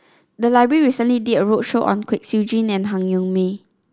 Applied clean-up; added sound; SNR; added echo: none; none; none; none.